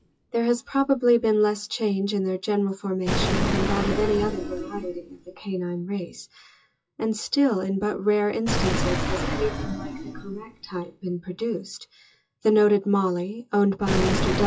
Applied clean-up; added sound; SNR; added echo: classical method WPE with log-MMSE.